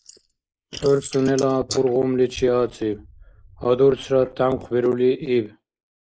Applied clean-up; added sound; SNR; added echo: neural mask model Resemble Enhance denoiser.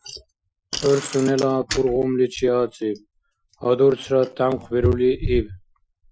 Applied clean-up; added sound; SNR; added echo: classical method Wiener filter.